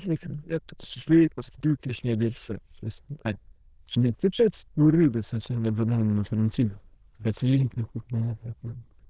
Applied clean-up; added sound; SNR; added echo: neural diffusion model UNIVERSE++.